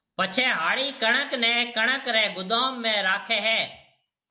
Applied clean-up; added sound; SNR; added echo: none; none; none; none.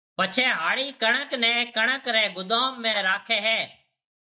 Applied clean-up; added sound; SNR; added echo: neural mask model DeepFilterNet 3.